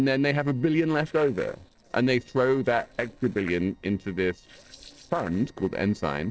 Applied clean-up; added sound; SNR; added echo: neural separator model SepFormer DNS4.